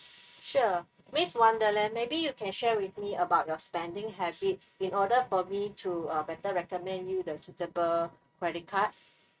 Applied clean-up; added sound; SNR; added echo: neural mask model RNNoise.